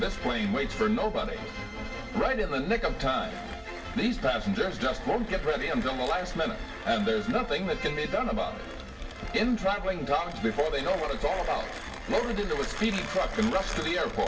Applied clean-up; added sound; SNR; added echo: none; Mechanisms; 15 dB; reverberation time 0.1 s.